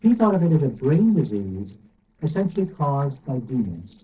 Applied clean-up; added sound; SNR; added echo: neural separator model SepFormer DNS4.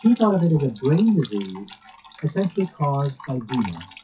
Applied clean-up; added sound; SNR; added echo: classical method WPE with log-MMSE.